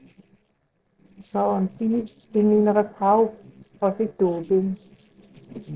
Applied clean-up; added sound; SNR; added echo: neural separator model SepFormer DNS4.